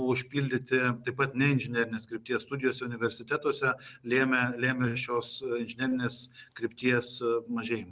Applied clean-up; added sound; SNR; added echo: none; none; none; none.